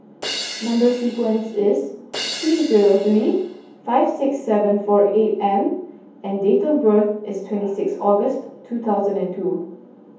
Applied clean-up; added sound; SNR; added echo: none; Crash cymbal; 12 dB; reverberation time 0.7 s.